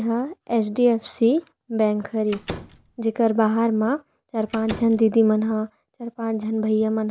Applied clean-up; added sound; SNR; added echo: none; Slam; 15 dB; none.